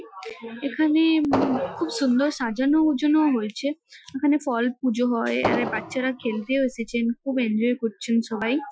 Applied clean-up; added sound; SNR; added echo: classical method Wiener filter.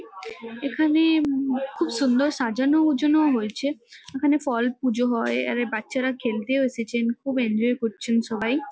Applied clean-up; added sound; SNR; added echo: none; none; none; none.